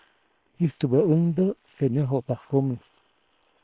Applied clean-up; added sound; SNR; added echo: neural separator model SepFormer WHAM!.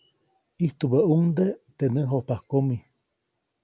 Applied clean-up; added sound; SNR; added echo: none; none; none; none.